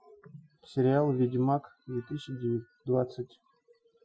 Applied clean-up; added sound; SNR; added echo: classical method Wiener filter.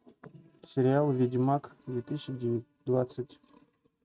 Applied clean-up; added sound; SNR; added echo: neural mask model RNNoise.